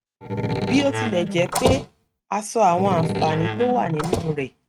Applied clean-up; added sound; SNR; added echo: neural mask model RNNoise.